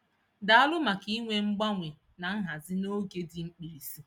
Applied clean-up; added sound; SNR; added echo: none; none; none; none.